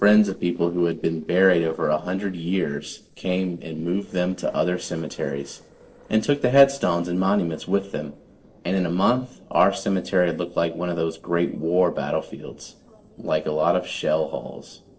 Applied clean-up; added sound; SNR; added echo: neural separator model SepFormer DNS4.